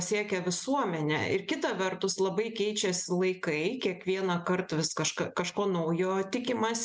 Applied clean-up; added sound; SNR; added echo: none; none; none; none.